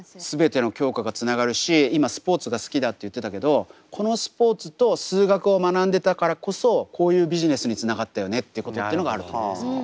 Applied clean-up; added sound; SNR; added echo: none; none; none; none.